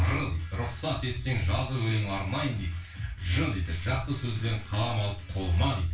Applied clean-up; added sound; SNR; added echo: none; none; none; reverberation time 0.3 s.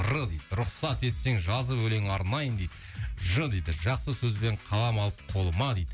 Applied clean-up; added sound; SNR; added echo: none; none; none; none.